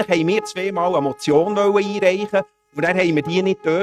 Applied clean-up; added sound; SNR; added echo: neural mask model RNNoise.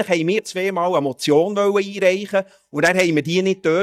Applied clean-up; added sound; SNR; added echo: neural mask model DeepFilterNet 3.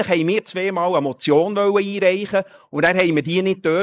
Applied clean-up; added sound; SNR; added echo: neural mask model Resemble Enhance denoiser.